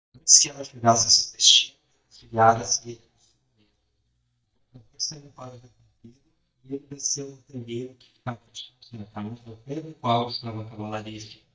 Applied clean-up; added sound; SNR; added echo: neural mask model DeepFilterNet 3.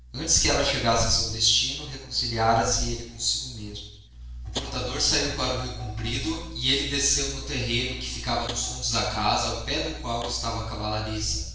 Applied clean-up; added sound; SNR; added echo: neural separator model SepFormer DNS4.